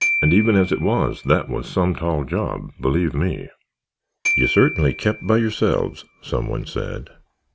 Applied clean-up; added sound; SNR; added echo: none; Glockenspiel; 8 dB; none.